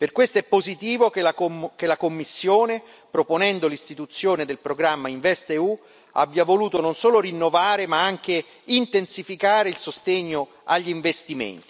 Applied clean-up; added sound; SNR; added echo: none; none; none; none.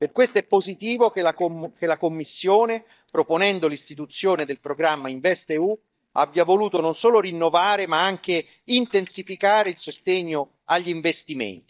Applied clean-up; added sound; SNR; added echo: neural mask model DeepFilterNet 3.